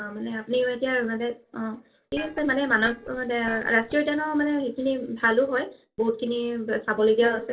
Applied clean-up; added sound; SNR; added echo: neural separator model SepFormer DNS4.